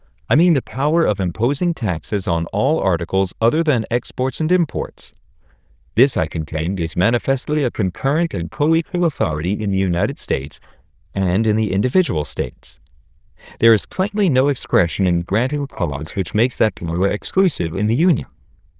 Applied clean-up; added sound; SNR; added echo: neural diffusion model UNIVERSE++.